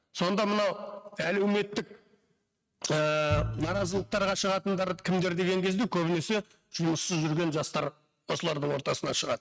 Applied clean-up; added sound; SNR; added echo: neural mask model RNNoise.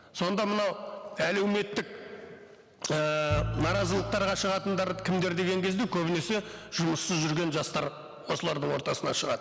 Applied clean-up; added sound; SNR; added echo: none; Bowed string instrument; 8 dB; none.